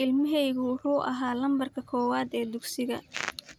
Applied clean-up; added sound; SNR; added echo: none; none; none; none.